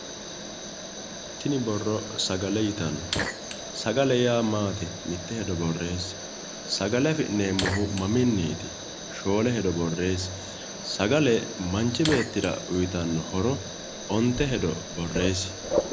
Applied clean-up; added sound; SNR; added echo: none; Fire + Mechanisms; 8 dB; none.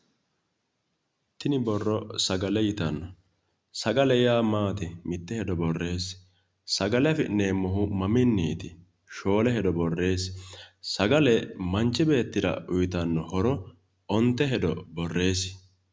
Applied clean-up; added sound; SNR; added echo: none; none; none; none.